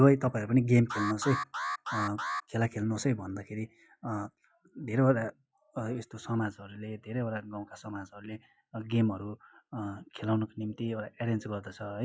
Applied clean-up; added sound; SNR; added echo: classical method log-MMSE.